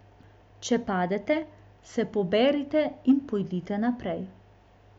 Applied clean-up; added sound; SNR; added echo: none; none; none; none.